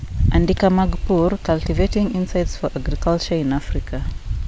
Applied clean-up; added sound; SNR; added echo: none; Rain; 20 dB; none.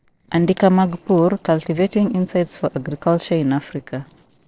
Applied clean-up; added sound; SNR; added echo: neural separator model SepFormer DNS4.